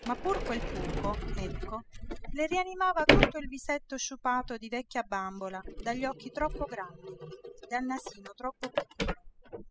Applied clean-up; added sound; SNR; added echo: classical method spectral subtraction.